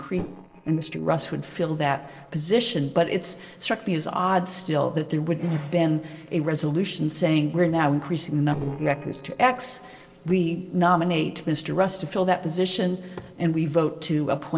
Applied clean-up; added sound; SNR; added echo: neural separator model SepFormer DNS4.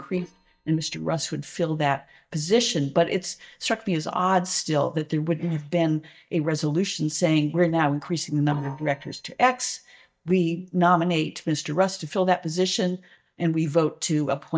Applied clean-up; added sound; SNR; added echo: neural mask model DeepFilterNet 3.